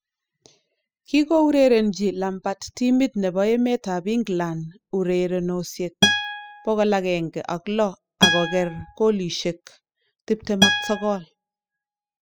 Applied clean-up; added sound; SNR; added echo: classical method spectral subtraction.